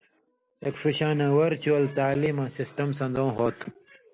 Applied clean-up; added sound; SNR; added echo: none; none; none; none.